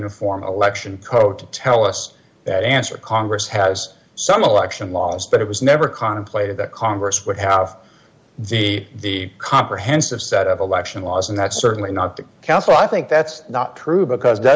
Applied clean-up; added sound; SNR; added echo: none; none; none; none.